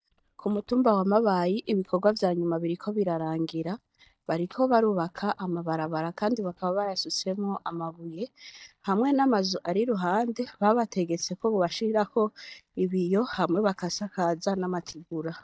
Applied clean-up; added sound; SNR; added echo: neural mask model DeepFilterNet 3.